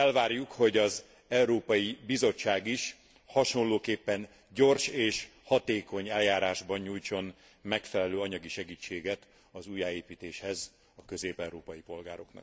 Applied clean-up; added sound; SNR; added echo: none; none; none; none.